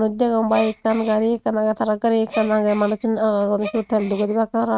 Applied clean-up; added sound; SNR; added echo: neural mask model RNNoise.